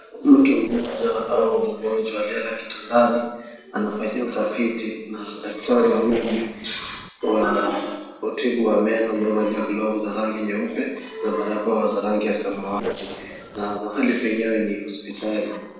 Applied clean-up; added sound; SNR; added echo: neural separator model SepFormer DNS4.